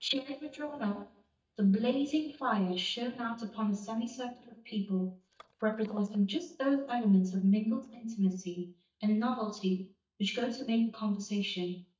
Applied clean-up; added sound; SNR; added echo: neural mask model DeepFilterNet 3.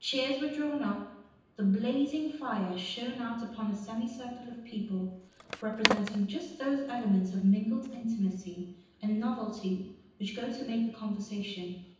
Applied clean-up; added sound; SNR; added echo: none; Skateboard; 5 dB; reverberation time 0.9 s.